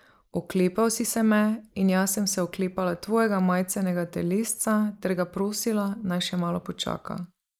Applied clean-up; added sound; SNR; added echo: neural mask model Resemble Enhance denoiser.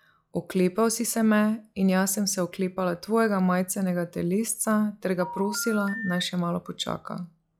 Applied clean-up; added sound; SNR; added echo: classical method log-MMSE.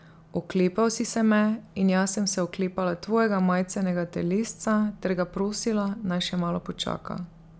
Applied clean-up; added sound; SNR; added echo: none; none; none; none.